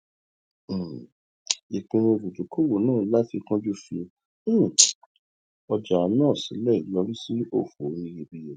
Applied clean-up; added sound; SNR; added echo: none; none; none; none.